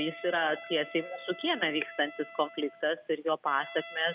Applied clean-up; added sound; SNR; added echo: none; Wind instrument, woodwind instrument; 15 dB; none.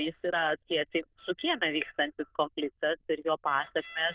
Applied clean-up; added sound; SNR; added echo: neural diffusion model UNIVERSE++.